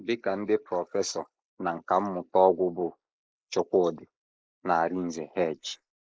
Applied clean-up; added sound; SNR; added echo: neural mask model Resemble Enhance denoiser.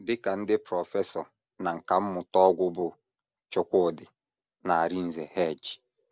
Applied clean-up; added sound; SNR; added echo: none; none; none; none.